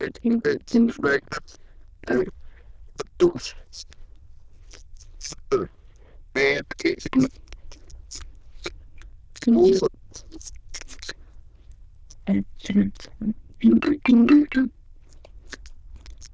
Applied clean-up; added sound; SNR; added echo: neural diffusion model UNIVERSE++.